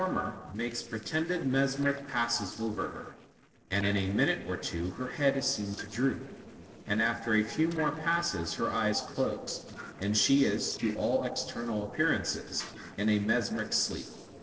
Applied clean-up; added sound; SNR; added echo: neural separator model SepFormer DNS4.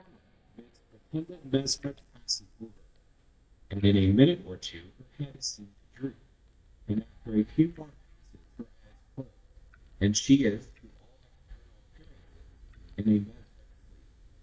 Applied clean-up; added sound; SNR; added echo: neural mask model DeepFilterNet 3.